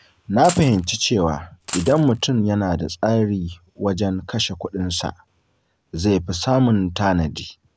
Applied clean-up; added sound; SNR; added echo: none; Coin (dropping); 13 dB; none.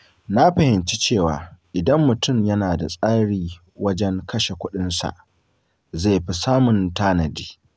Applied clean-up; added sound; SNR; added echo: none; none; none; none.